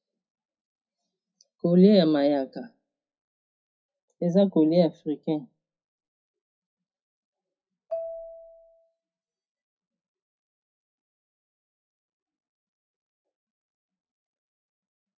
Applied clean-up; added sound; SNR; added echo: classical method WPE with log-MMSE.